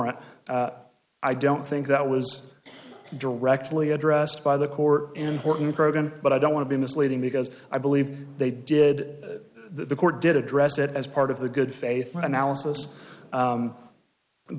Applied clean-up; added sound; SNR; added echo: none; none; none; none.